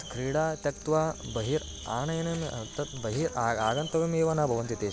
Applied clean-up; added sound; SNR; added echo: none; none; none; none.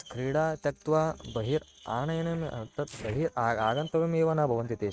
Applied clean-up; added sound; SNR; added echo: neural mask model RNNoise.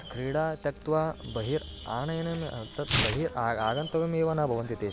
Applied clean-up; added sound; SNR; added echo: none; Tearing; 6 dB; none.